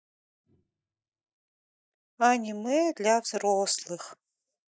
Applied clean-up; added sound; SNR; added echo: neural mask model DeepFilterNet 3.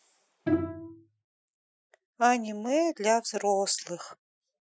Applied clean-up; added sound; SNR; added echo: classical method Wiener filter.